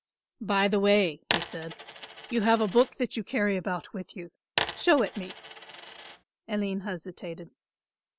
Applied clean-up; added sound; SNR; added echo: none; Coin (dropping); 5 dB; none.